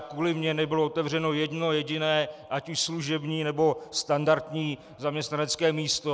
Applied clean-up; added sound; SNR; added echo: none; none; none; none.